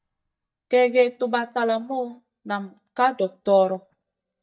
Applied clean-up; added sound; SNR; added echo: neural mask model DeepFilterNet 3.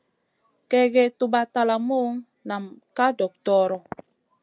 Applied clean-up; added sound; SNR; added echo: none; none; none; none.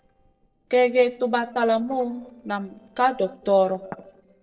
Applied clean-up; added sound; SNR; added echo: neural separator model SepFormer DNS4.